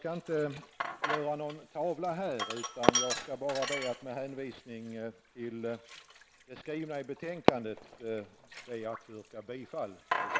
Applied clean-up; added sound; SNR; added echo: none; Sink (filling or washing) + Fireworks; -1 dB; none.